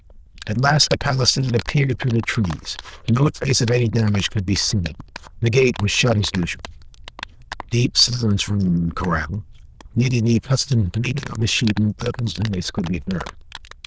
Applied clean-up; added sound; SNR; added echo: neural diffusion model UNIVERSE++.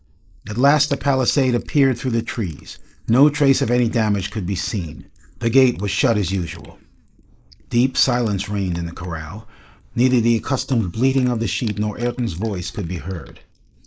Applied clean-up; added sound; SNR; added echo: neural mask model Resemble Enhance denoiser.